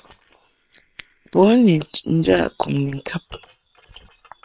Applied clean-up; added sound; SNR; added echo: neural separator model SepFormer WHAM!.